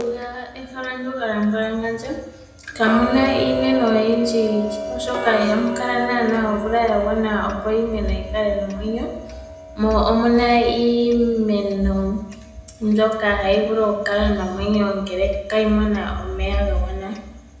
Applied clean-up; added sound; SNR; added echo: none; Tick-tock; 12 dB; reverberation time 0.9 s.